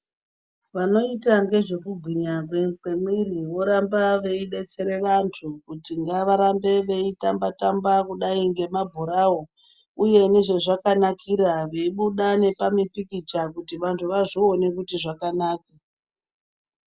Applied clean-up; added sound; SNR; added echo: none; none; none; none.